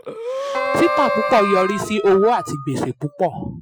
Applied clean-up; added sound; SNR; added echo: classical method Wiener filter.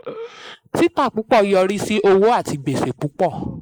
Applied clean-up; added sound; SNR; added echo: neural mask model Resemble Enhance denoiser.